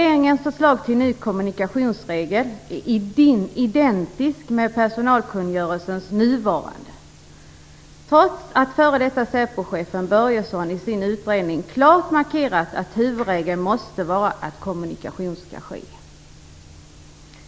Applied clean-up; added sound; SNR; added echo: none; none; none; none.